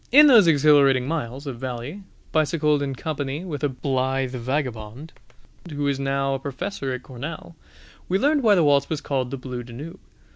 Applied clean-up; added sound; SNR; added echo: none; none; none; none.